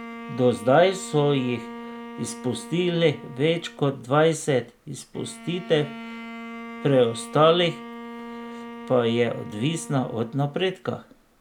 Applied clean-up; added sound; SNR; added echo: none; Bowed string instrument; 15 dB; none.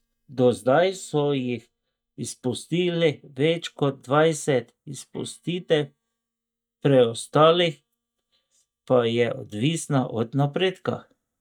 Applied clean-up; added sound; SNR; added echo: neural mask model DeepFilterNet 3.